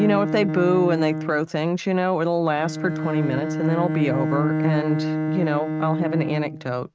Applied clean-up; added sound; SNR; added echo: neural mask model RNNoise.